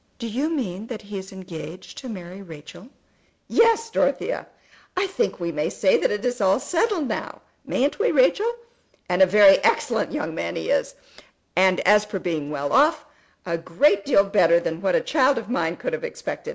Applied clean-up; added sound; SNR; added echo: none; none; none; none.